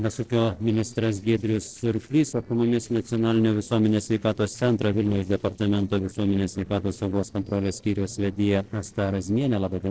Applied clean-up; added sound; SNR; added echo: neural separator model SepFormer DNS4.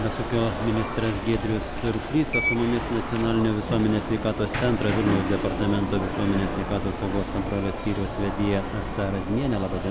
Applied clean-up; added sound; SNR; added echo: none; Alarm; 3 dB; none.